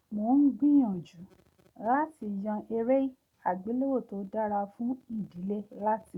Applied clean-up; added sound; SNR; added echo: none; none; none; none.